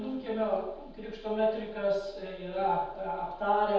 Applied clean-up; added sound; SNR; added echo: none; none; none; reverberation time 0.7 s.